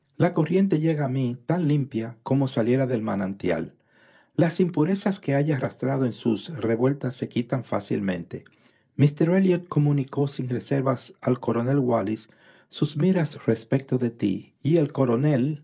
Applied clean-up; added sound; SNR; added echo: neural mask model Resemble Enhance denoiser.